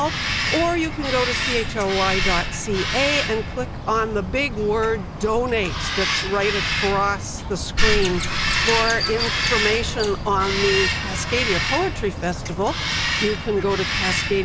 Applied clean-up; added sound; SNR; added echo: none; Bird vocalization, bird call, bird song; 0 dB; none.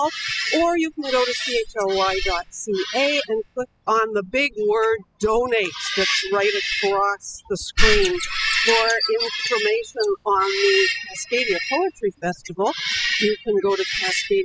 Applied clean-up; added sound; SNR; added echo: classical method spectral subtraction.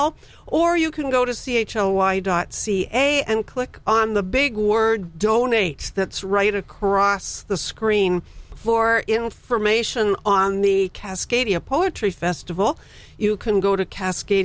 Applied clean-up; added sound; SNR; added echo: none; none; none; none.